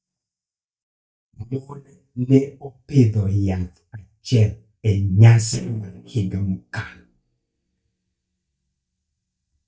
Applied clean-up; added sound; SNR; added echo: neural mask model DeepFilterNet 3.